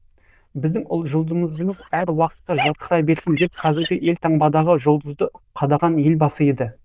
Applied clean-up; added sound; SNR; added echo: neural diffusion model UNIVERSE++.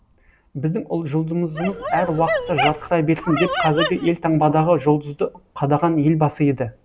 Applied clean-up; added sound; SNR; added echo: none; Dog; 5 dB; none.